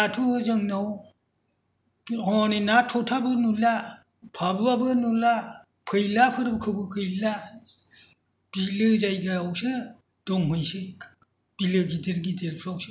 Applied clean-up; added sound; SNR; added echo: none; none; none; none.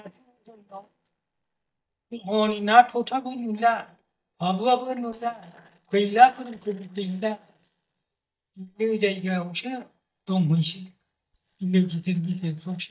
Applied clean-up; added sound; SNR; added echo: neural mask model DeepFilterNet 3.